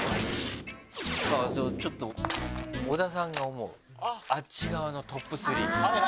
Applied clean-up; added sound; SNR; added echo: none; none; none; none.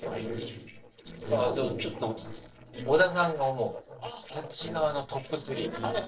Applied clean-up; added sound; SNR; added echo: neural separator model SepFormer DNS4.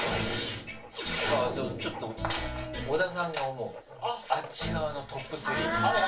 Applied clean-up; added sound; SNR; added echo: none; Writing; 19 dB; reverberation time 0.2 s.